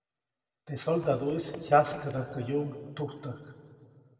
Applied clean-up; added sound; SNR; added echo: neural separator model SepFormer DNS4.